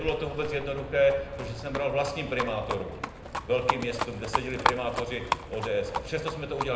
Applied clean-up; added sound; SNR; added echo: none; Livestock, farm animals, working animals; 4 dB; reverberation time 0.8 s.